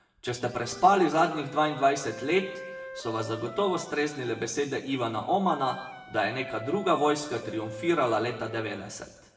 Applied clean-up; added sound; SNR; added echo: none; Wind instrument, woodwind instrument; 16 dB; reverberation time 0.9 s.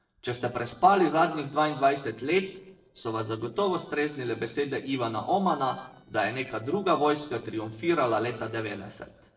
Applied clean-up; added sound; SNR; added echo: neural separator model SepFormer DNS4.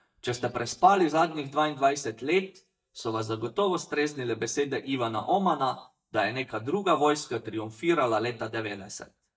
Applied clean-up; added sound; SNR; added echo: neural mask model DeepFilterNet 3.